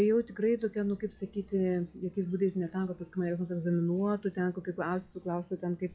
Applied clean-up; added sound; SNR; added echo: classical method log-MMSE.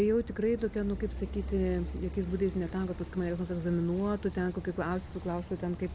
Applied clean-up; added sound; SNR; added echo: none; Car passing by / Idling / Accelerating, revving, vroom; 9 dB; none.